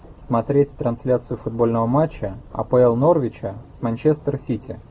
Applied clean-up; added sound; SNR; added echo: none; none; none; none.